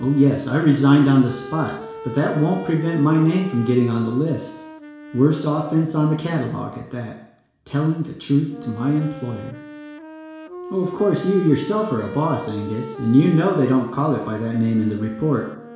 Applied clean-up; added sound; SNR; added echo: none; Wind instrument, woodwind instrument; 15 dB; reverberation time 0.7 s.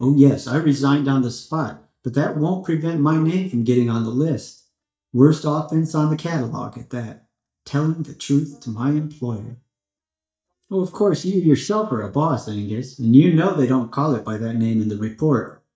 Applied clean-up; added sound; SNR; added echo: neural mask model DeepFilterNet 3.